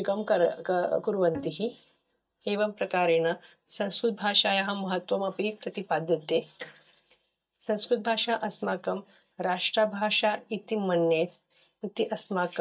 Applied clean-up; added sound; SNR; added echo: neural mask model DeepFilterNet 3.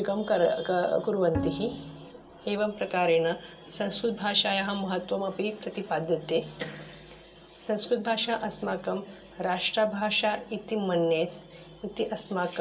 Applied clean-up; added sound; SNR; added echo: none; Bowed string instrument; 8 dB; reverberation time 0.2 s.